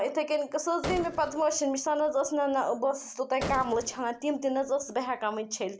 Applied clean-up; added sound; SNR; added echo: none; Gunshot, gunfire; 13 dB; none.